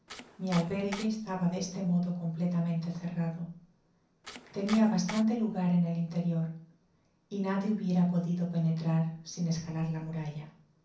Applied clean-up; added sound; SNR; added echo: none; Domestic sounds, home sounds; 12 dB; reverberation time 0.6 s.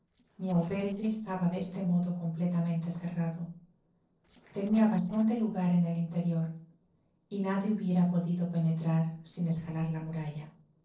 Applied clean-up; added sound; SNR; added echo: neural separator model SepFormer DNS4.